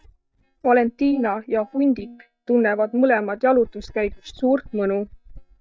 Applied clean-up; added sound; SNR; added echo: neural mask model DeepFilterNet 3.